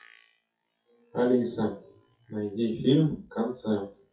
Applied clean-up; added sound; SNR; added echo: classical method WPE with log-MMSE.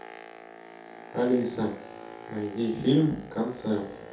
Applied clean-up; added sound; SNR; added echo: none; Boat, Water vehicle; 16 dB; reverberation time 0.5 s.